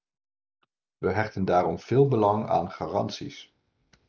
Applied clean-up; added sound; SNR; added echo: none; none; none; none.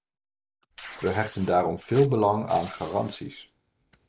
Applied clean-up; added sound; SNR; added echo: none; Tearing; 16 dB; none.